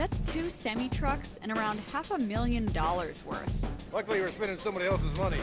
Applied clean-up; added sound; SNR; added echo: none; Drum kit; 2 dB; none.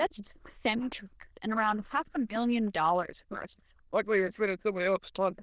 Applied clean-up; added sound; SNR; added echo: neural diffusion model UNIVERSE++.